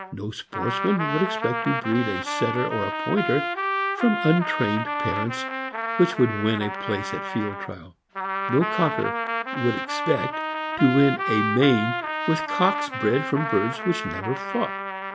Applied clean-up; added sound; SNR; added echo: none; Trumpet; 3 dB; none.